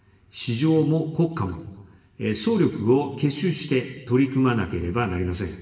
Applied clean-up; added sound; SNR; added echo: none; none; none; reverberation time 1.2 s.